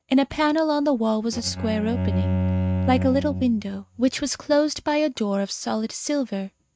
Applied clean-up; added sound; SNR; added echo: neural mask model RNNoise.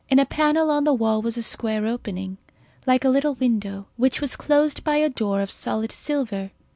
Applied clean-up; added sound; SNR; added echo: none; none; none; none.